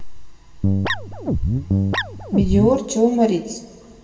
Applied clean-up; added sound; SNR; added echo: none; Guitar; -1 dB; reverberation time 1.8 s.